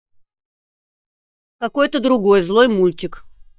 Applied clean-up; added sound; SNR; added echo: neural mask model DeepFilterNet 3.